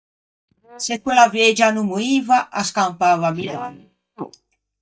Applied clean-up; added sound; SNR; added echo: neural mask model DeepFilterNet 3.